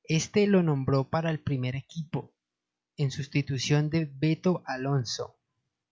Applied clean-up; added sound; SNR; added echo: none; none; none; none.